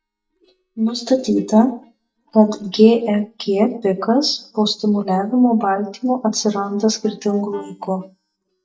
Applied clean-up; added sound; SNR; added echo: neural mask model DeepFilterNet 3.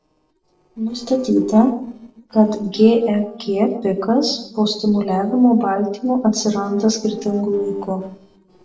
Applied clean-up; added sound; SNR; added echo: neural separator model SepFormer DNS4.